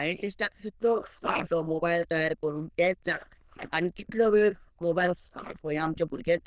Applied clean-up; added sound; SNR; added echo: neural diffusion model UNIVERSE++.